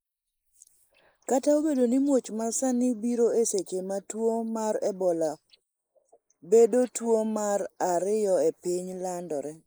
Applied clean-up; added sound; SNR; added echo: neural mask model Resemble Enhance denoiser.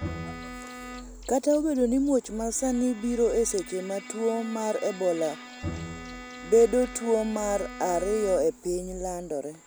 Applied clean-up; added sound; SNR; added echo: none; Bowed string instrument + Bowed string instrument; 13 dB; none.